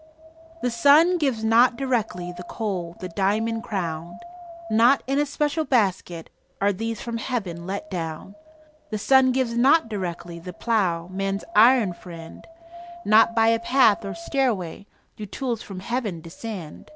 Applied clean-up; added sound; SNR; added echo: none; Wind; 18 dB; none.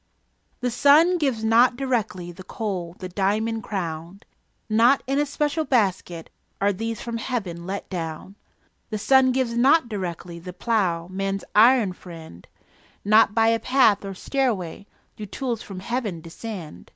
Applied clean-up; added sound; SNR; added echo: none; none; none; none.